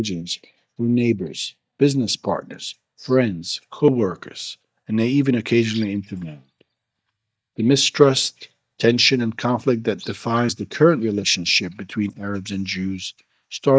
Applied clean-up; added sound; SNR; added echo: neural mask model DeepFilterNet 3.